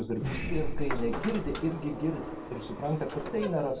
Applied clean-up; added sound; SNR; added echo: none; Sliding door; 1 dB; reverberation time 2.3 s.